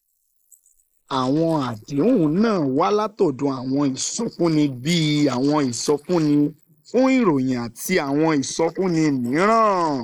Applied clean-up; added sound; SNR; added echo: neural mask model Resemble Enhance denoiser.